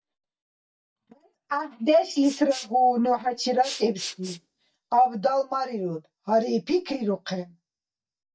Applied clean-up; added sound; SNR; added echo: neural mask model DeepFilterNet 3.